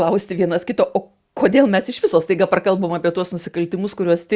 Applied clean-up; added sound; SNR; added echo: none; none; none; none.